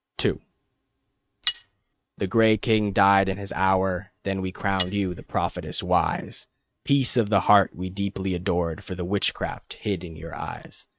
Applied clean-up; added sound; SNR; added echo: neural mask model RNNoise.